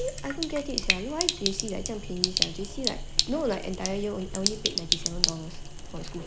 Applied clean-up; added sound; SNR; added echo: none; Sink (filling or washing); -3 dB; none.